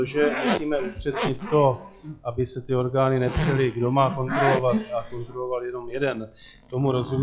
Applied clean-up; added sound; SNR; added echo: classical method log-MMSE.